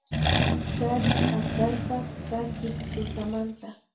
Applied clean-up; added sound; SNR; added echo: none; Accelerating, revving, vroom; -5 dB; reverberation time 0.3 s.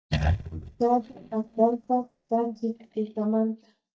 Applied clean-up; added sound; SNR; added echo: neural mask model DeepFilterNet 3.